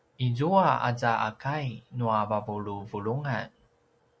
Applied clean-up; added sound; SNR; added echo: none; none; none; none.